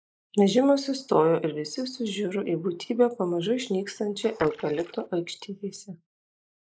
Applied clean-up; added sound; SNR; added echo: neural mask model Resemble Enhance denoiser.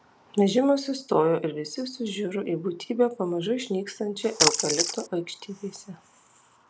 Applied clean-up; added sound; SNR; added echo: none; Splash, splatter; -2 dB; none.